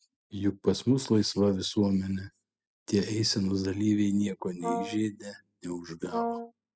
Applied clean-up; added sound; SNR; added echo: classical method spectral subtraction.